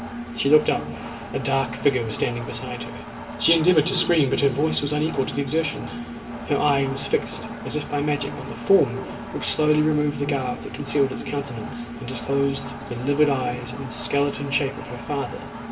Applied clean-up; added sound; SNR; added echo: none; Engine; 10 dB; reverberation time 2.9 s.